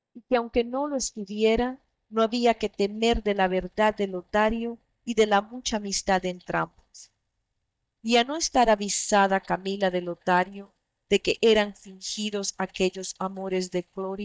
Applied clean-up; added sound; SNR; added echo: neural mask model DeepFilterNet 3.